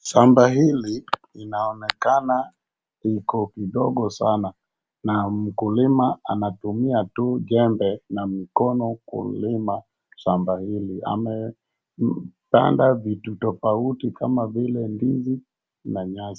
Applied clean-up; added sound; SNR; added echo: none; none; none; none.